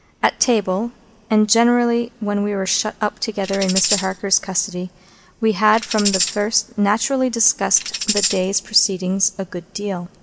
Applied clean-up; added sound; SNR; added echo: none; Tambourine; 4 dB; none.